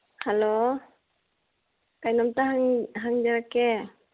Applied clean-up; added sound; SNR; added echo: none; none; none; none.